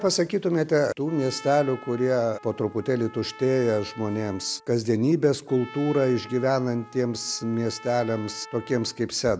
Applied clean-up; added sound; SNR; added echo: none; Trumpet; 20 dB; none.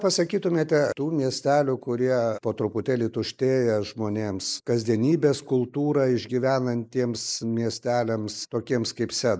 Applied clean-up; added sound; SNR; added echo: neural mask model Resemble Enhance denoiser.